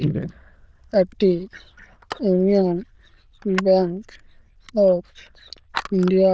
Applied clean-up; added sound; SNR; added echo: neural diffusion model UNIVERSE++.